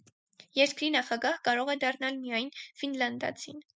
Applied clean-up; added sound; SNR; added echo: none; none; none; none.